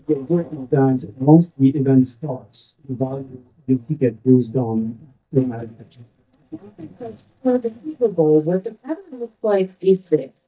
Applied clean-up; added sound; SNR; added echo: neural mask model DeepFilterNet 3.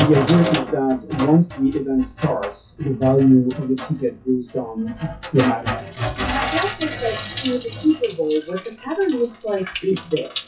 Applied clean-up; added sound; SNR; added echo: classical method WPE with log-MMSE.